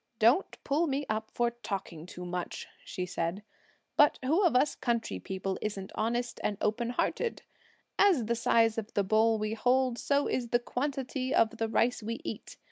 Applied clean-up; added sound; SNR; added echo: none; none; none; none.